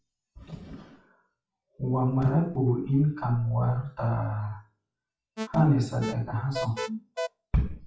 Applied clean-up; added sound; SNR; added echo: classical method WPE with log-MMSE.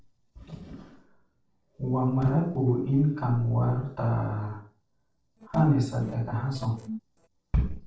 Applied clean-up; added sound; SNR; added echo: neural separator model SepFormer DNS4.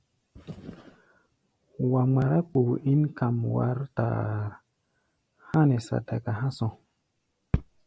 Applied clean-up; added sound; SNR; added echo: none; none; none; none.